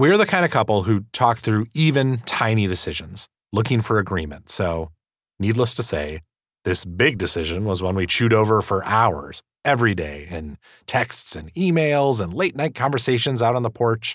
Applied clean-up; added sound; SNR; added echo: none; none; none; none.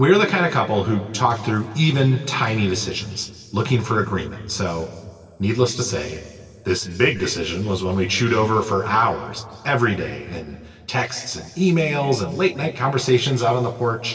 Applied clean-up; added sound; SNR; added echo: none; none; none; reverberation time 2.3 s.